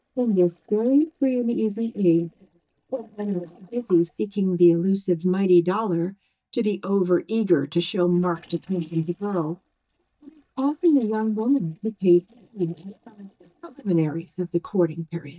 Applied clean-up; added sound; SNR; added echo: neural mask model DeepFilterNet 3.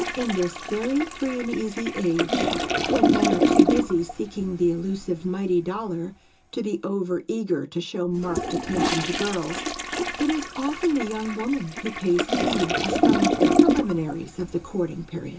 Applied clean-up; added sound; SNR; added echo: none; Toilet flush; -1 dB; reverberation time 0.2 s.